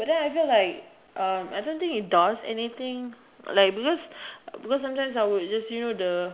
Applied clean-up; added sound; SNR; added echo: none; none; none; none.